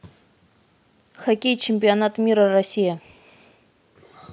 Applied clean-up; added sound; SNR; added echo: none; none; none; none.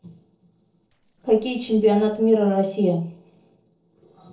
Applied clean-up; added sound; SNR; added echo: neural separator model SepFormer DNS4.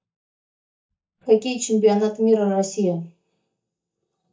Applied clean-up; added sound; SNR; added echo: neural mask model DeepFilterNet 3.